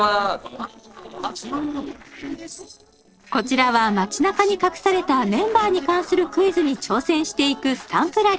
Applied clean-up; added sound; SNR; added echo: neural separator model SepFormer DNS4.